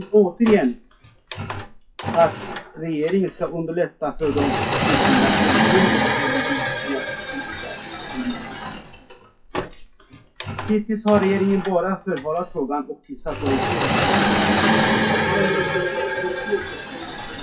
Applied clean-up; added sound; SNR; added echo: classical method WPE with log-MMSE.